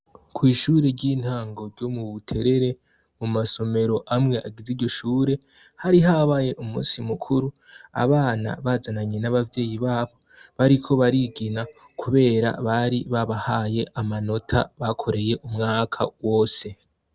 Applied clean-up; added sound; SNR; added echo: none; none; none; none.